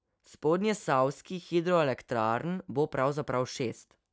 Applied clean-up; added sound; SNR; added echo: none; none; none; none.